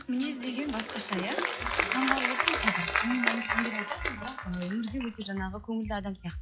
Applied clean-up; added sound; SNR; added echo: classical method log-MMSE.